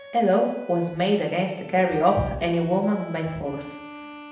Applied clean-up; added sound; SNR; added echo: none; Bowed string instrument; 19 dB; reverberation time 0.8 s.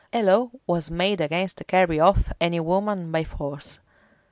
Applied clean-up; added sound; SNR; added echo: none; none; none; none.